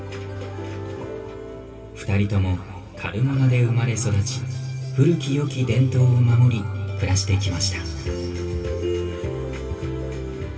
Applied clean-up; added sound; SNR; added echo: none; none; none; reverberation time 2.9 s.